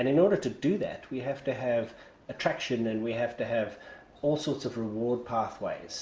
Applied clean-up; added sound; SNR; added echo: none; none; none; none.